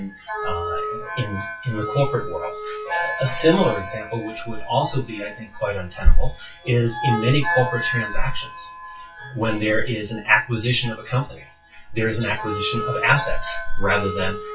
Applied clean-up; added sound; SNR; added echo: classical method WPE with log-MMSE.